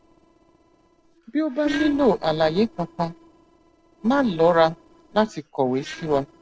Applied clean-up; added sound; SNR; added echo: neural separator model SepFormer DNS4.